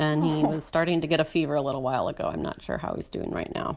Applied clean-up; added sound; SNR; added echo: none; none; none; none.